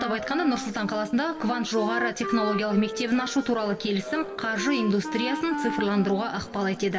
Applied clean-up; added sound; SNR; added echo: none; Wind instrument, woodwind instrument; 8 dB; reverberation time 2.0 s.